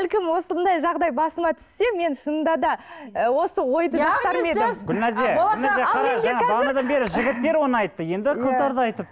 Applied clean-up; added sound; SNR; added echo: none; none; none; none.